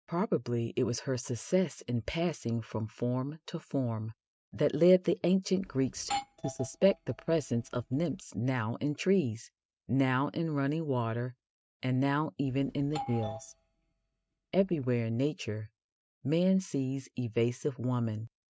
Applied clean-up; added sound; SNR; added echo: neural mask model RNNoise.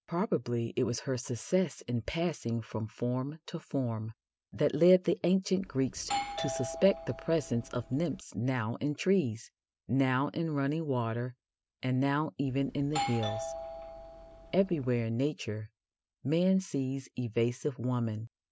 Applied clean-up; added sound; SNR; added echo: none; Doorbell; 8 dB; none.